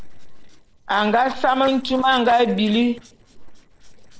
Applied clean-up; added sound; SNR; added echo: neural separator model SepFormer DNS4.